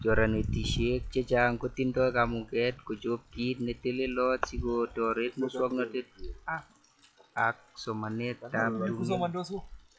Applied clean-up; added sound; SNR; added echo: classical method log-MMSE.